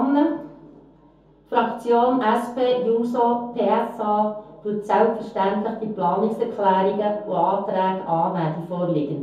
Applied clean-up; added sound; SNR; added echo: none; none; none; reverberation time 0.6 s.